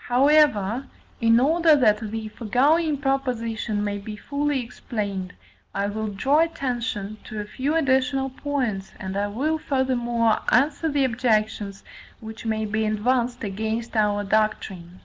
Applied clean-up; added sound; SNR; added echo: none; none; none; none.